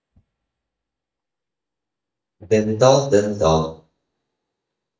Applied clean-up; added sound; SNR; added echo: neural mask model DeepFilterNet 3.